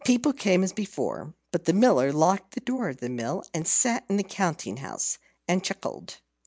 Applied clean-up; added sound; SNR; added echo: none; none; none; none.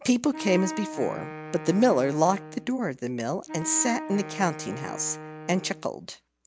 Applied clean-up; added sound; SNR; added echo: none; Wind instrument, woodwind instrument; 11 dB; none.